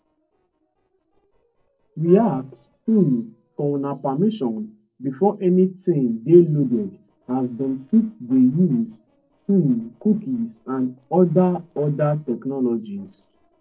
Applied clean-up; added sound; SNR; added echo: neural separator model SepFormer DNS4.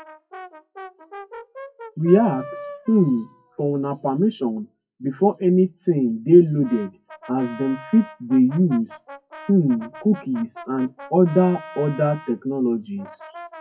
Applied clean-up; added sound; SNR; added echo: classical method WPE with log-MMSE.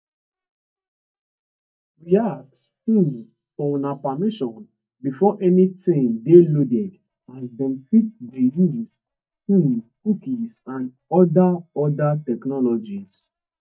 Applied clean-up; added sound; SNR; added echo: neural mask model DeepFilterNet 3.